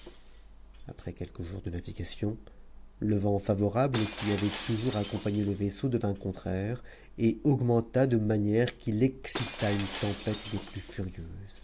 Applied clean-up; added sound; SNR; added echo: none; Shatter; 12 dB; none.